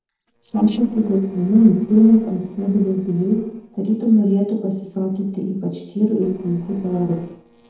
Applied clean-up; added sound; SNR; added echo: neural separator model SepFormer DNS4.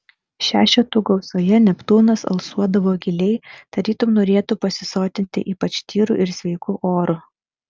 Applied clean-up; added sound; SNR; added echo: none; none; none; none.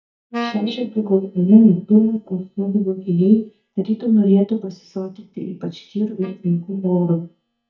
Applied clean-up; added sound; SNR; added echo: neural mask model DeepFilterNet 3.